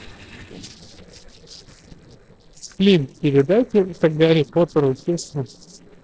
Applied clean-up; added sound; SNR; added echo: neural separator model SepFormer DNS4.